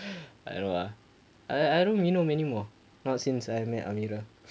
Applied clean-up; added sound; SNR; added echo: none; none; none; none.